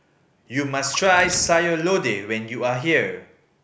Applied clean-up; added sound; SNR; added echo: none; Fire + Splash, splatter; 18 dB; none.